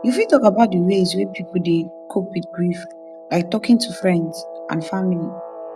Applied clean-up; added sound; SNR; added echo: none; Guitar; 15 dB; none.